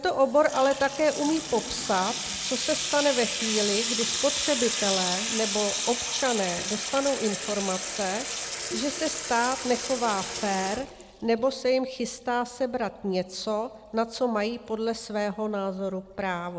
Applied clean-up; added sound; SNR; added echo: none; Sink (filling or washing) / Water tap, faucet; 6 dB; none.